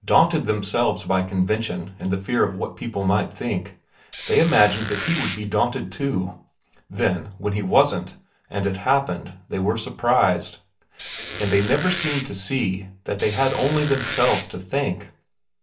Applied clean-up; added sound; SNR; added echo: none; Squeak; 3 dB; reverberation time 0.3 s.